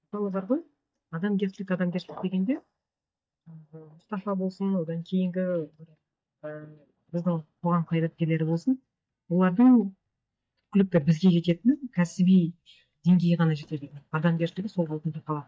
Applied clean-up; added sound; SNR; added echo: neural mask model DeepFilterNet 3.